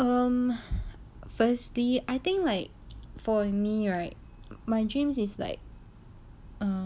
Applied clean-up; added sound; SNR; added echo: none; none; none; none.